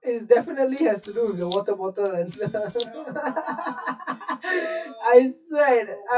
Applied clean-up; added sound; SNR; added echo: classical method WPE with log-MMSE.